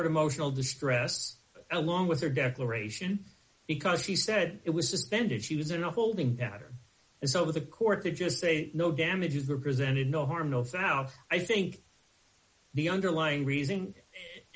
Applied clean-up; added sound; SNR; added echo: none; none; none; none.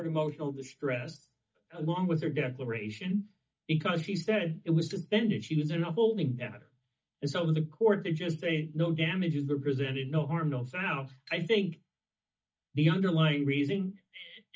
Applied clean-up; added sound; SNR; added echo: neural mask model DeepFilterNet 3.